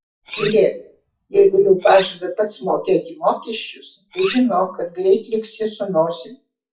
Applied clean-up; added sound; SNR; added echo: classical method WPE with log-MMSE.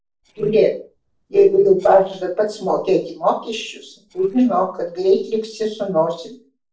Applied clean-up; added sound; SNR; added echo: neural separator model SepFormer DNS4.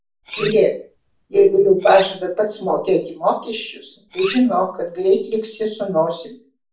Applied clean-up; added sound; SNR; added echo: none; Cutlery, silverware; 13 dB; reverberation time 0.4 s.